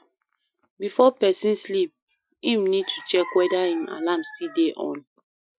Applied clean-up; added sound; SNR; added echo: classical method Wiener filter.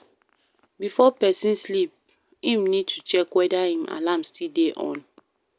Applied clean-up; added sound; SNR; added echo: none; none; none; none.